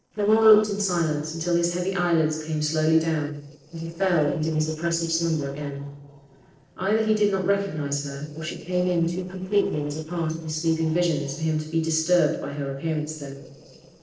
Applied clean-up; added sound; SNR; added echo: neural separator model SepFormer DNS4.